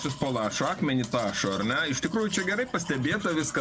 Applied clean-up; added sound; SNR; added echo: none; Domestic sounds, home sounds; 15 dB; none.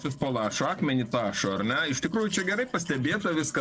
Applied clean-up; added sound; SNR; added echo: neural separator model SepFormer DNS4.